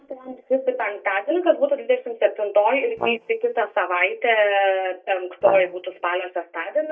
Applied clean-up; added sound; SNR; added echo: neural mask model DeepFilterNet 3.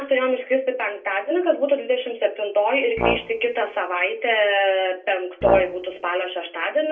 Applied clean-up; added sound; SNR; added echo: none; Brass instrument; 5 dB; reverberation time 0.2 s.